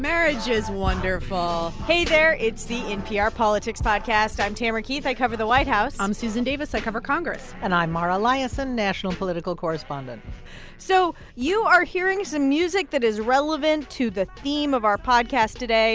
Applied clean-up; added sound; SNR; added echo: none; none; none; none.